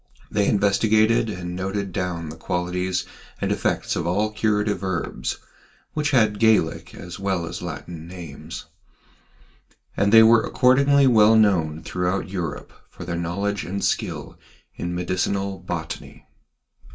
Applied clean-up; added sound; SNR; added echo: none; none; none; reverberation time 0.2 s.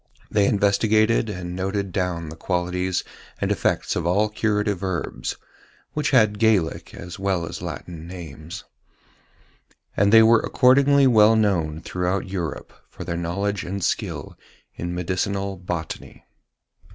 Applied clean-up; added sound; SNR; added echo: none; none; none; none.